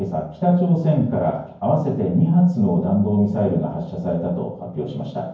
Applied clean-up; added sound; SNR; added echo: none; none; none; reverberation time 0.9 s.